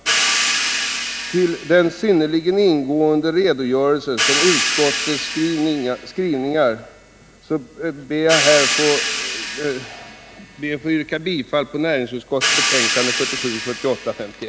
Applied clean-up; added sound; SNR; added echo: none; Hi-hat; 3 dB; none.